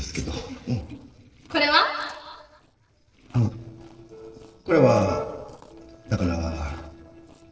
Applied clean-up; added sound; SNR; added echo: neural separator model SepFormer DNS4.